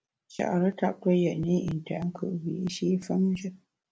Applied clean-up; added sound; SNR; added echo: none; none; none; none.